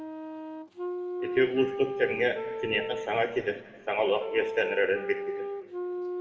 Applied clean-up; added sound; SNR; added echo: none; Wind instrument, woodwind instrument; 6 dB; reverberation time 1.3 s.